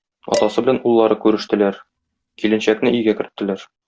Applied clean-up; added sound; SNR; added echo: none; Dishes, pots, and pans; 13 dB; none.